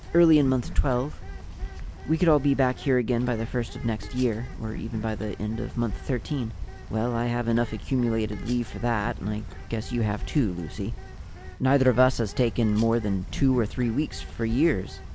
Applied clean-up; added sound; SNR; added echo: none; Bird; 10 dB; none.